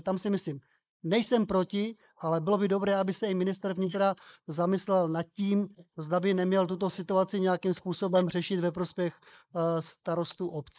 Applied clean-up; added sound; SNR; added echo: neural mask model Resemble Enhance denoiser.